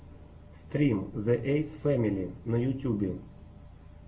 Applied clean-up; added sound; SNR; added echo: none; none; none; reverberation time 0.2 s.